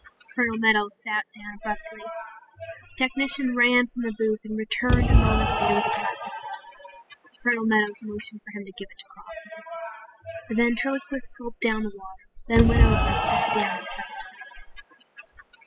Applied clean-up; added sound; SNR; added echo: classical method spectral subtraction.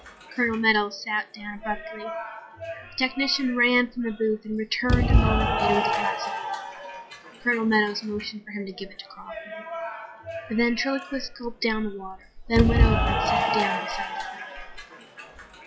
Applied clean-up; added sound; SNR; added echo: classical method log-MMSE.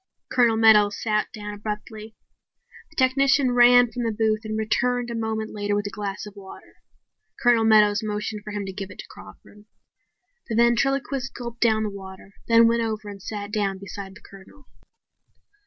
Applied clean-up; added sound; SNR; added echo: none; none; none; none.